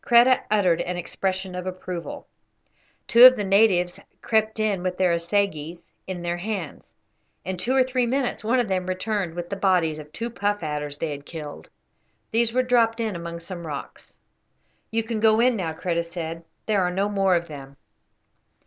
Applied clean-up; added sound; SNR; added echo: none; none; none; none.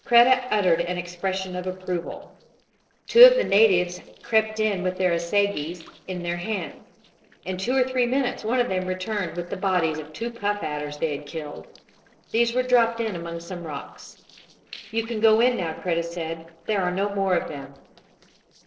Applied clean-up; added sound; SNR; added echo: neural separator model SepFormer DNS4.